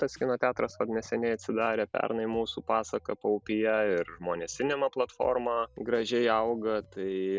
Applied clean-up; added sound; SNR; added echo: none; none; none; none.